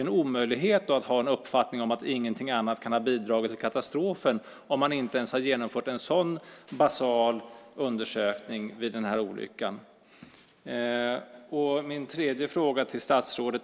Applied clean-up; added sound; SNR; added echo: none; none; none; none.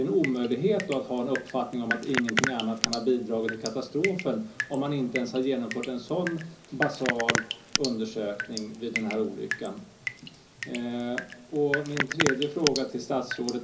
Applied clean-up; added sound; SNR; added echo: none; Drip; 5 dB; reverberation time 0.5 s.